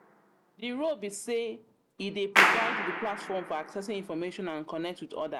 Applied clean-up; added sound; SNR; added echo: none; Clapping; -2 dB; none.